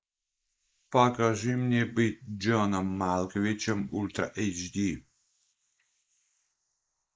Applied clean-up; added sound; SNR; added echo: neural mask model Resemble Enhance denoiser.